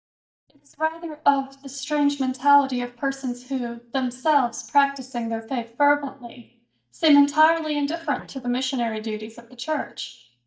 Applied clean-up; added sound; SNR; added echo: neural mask model DeepFilterNet 3.